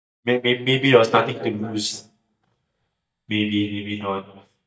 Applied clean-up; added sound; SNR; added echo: neural mask model DeepFilterNet 3.